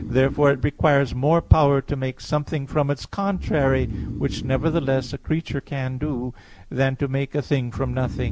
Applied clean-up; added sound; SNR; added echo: none; Breathing; 12 dB; none.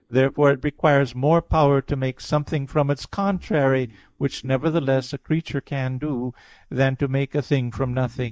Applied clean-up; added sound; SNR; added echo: neural mask model DeepFilterNet 3.